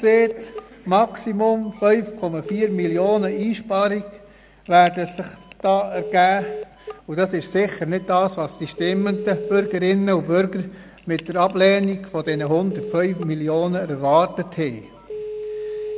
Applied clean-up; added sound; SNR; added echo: none; Telephone; 13 dB; none.